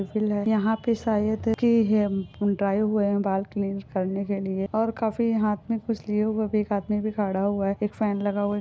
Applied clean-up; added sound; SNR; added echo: none; none; none; none.